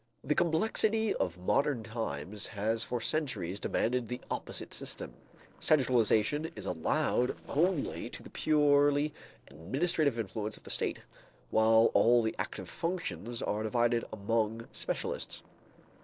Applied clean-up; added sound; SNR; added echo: neural separator model SepFormer DNS4.